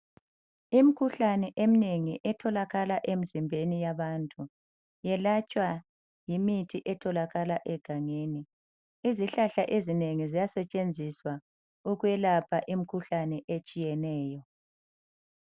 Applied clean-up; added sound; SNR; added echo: none; none; none; none.